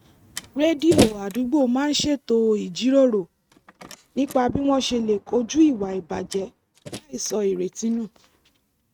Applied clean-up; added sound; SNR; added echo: neural mask model RNNoise.